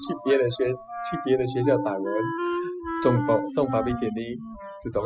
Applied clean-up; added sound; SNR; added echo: classical method spectral subtraction.